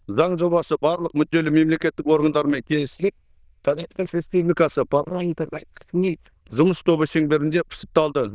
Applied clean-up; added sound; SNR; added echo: neural diffusion model UNIVERSE++.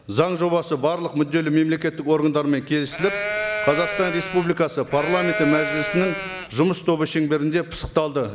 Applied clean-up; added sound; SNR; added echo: none; Livestock, farm animals, working animals; 5 dB; none.